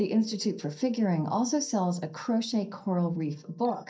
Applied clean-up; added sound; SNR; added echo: neural mask model DeepFilterNet 3.